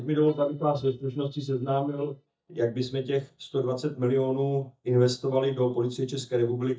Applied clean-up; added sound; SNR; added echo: neural mask model DeepFilterNet 3.